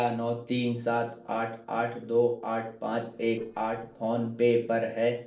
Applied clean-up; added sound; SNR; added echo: neural separator model SepFormer DNS4.